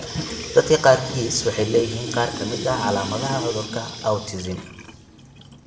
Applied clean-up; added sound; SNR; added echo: none; Sink (filling or washing) / Water tap, faucet; 9 dB; reverberation time 0.7 s.